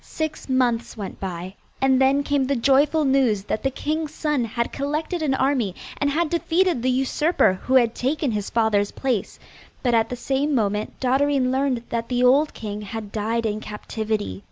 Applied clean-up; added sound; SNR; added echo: none; none; none; none.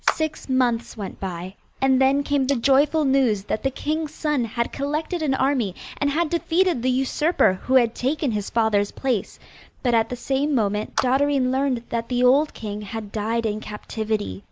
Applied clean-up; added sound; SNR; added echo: neural mask model Resemble Enhance denoiser.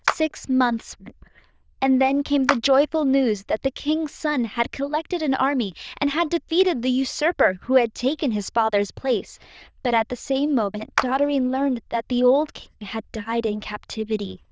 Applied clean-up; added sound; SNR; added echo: neural diffusion model UNIVERSE++.